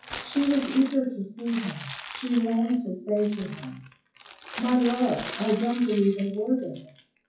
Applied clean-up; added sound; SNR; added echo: classical method WPE with log-MMSE.